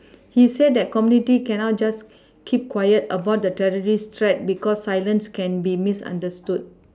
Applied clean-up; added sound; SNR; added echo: none; none; none; none.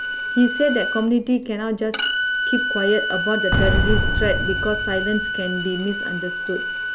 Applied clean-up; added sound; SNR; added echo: none; Boom + Bowed string instrument; 0 dB; none.